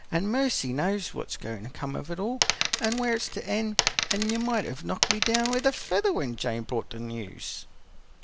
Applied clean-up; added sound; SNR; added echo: none; Coin (dropping); 1 dB; none.